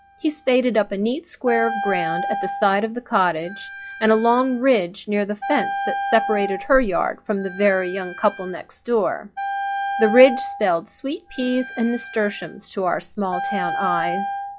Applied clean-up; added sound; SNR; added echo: classical method log-MMSE.